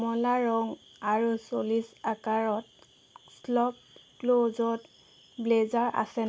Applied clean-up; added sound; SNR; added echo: none; none; none; none.